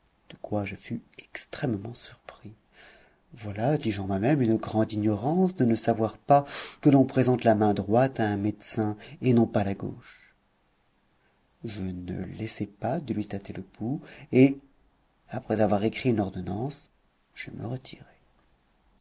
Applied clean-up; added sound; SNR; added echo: neural mask model Resemble Enhance denoiser.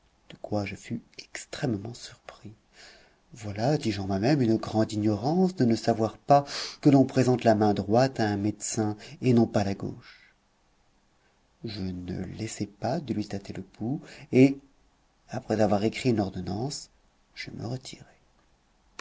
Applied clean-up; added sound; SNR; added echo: none; Breathing; 15 dB; none.